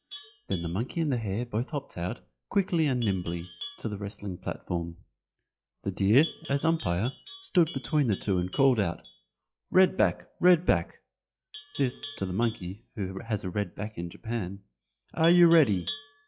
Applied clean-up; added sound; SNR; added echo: classical method log-MMSE.